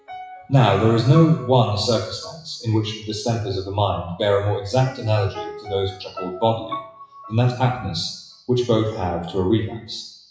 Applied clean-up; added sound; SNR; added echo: classical method WPE with log-MMSE.